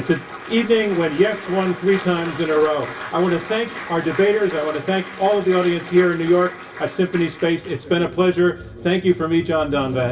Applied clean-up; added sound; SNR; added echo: none; none; none; reverberation time 0.1 s.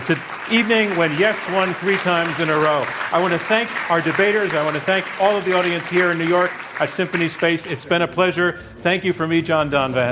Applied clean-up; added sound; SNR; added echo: none; none; none; none.